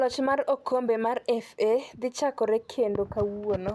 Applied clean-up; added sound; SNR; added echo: none; none; none; none.